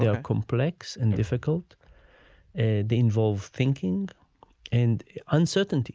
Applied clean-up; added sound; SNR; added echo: none; none; none; none.